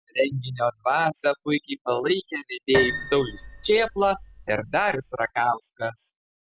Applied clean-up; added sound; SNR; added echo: none; Piano; 8 dB; none.